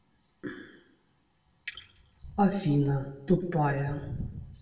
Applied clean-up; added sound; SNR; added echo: none; none; none; reverberation time 0.8 s.